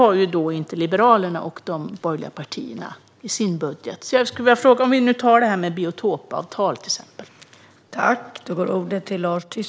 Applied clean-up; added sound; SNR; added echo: none; none; none; none.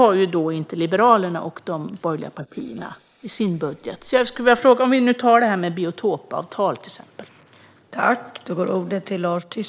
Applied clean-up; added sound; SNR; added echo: neural mask model Resemble Enhance denoiser.